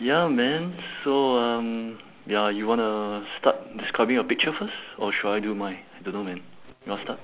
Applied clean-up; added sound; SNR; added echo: none; none; none; none.